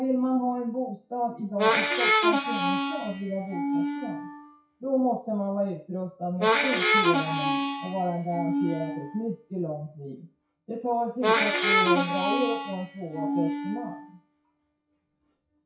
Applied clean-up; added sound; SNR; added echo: classical method WPE with log-MMSE.